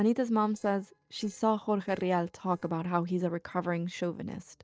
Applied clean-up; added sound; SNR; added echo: neural separator model SepFormer DNS4.